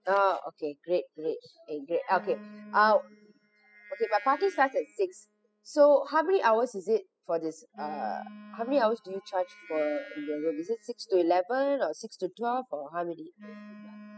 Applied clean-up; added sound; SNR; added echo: classical method spectral subtraction.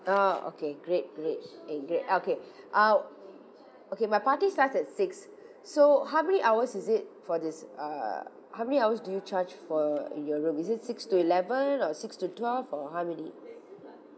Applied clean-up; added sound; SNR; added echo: none; none; none; none.